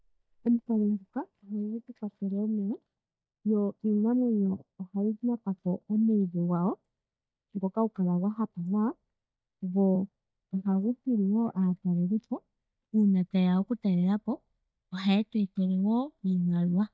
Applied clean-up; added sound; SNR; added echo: neural mask model DeepFilterNet 3.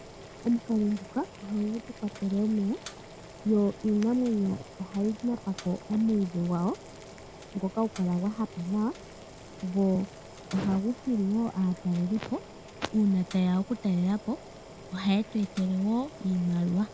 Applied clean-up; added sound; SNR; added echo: none; Boiling; 17 dB; none.